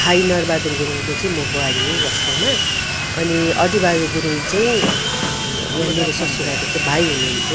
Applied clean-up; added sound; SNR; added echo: none; Sawing; 0 dB; none.